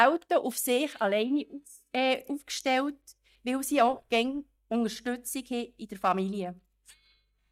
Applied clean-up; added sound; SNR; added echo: neural mask model DeepFilterNet 3.